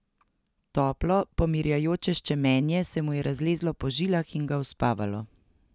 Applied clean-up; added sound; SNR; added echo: none; none; none; none.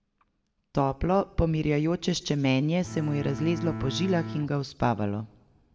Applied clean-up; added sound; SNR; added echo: none; Bowed string instrument; 8 dB; reverberation time 1.0 s.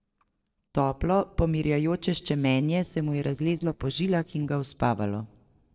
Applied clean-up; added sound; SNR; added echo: neural separator model SepFormer DNS4.